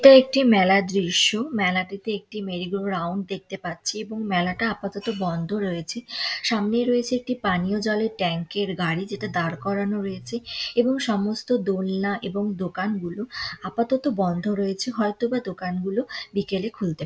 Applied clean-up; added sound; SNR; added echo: none; none; none; none.